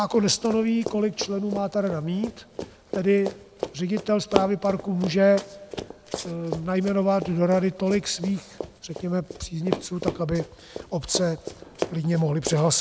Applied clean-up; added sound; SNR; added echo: none; Run; 10 dB; none.